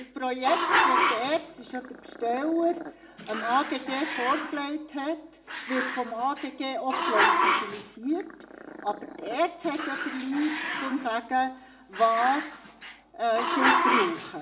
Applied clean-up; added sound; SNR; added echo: none; Growling; 0 dB; reverberation time 0.9 s.